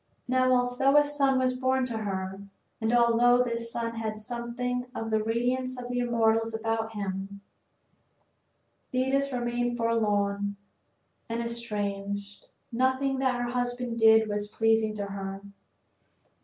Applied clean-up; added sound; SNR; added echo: none; none; none; none.